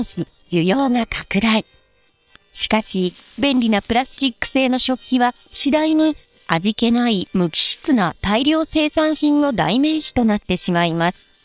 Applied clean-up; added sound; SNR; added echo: neural separator model SepFormer WHAM!.